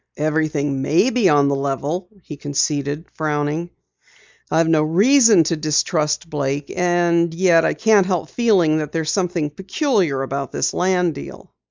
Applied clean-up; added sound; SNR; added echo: neural mask model Resemble Enhance denoiser.